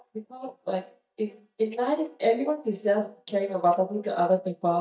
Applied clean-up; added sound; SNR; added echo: neural mask model DeepFilterNet 3.